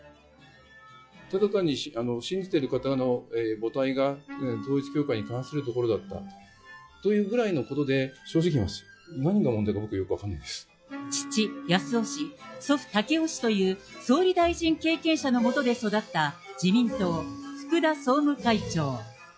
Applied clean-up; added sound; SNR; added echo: classical method log-MMSE.